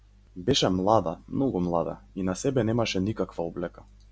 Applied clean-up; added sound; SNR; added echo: none; none; none; none.